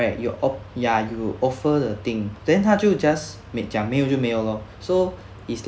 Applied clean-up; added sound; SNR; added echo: none; none; none; none.